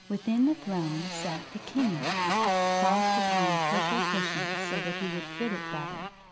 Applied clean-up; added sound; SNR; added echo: none; Motorcycle; -2 dB; none.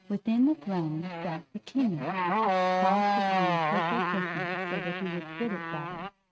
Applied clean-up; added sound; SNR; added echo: neural mask model RNNoise.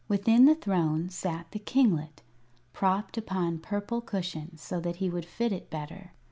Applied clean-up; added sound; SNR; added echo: none; none; none; none.